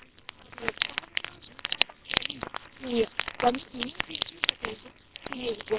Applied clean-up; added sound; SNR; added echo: neural separator model SepFormer WHAMR!.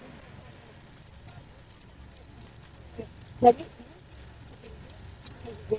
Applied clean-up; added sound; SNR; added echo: neural mask model DeepFilterNet 3.